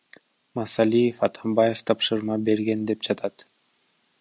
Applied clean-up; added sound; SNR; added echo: none; none; none; none.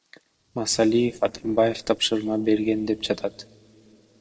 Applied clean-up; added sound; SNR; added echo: neural separator model SepFormer DNS4.